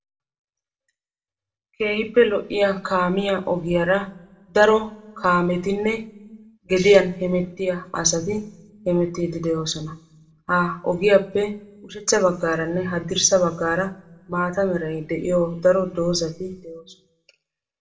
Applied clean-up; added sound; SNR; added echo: none; none; none; reverberation time 0.4 s.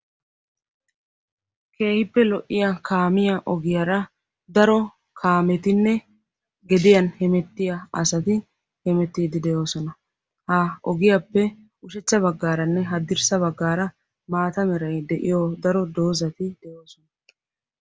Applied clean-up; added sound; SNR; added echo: none; none; none; none.